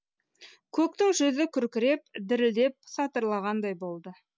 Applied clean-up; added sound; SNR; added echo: none; none; none; none.